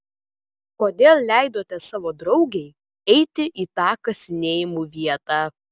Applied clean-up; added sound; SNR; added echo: none; none; none; none.